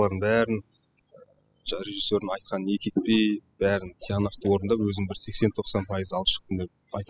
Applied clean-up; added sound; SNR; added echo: classical method spectral subtraction.